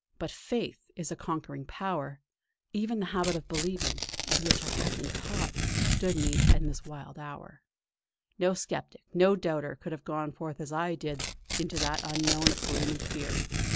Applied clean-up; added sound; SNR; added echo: none; Tearing; -1 dB; none.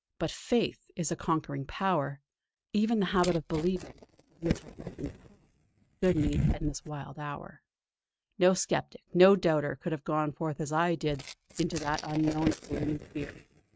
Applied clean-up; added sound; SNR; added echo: neural mask model RNNoise.